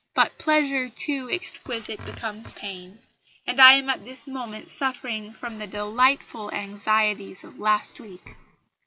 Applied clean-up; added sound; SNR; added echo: none; none; none; none.